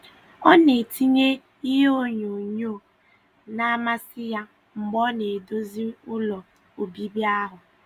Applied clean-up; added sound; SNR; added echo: none; none; none; none.